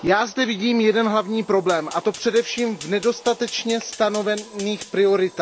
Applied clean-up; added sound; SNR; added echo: none; Fire; 19 dB; none.